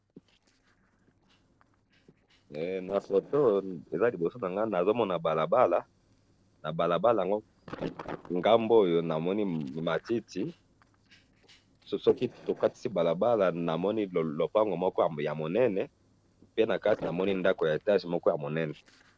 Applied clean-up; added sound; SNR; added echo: neural separator model SepFormer DNS4.